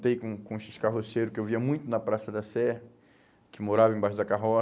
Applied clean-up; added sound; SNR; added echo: none; none; none; none.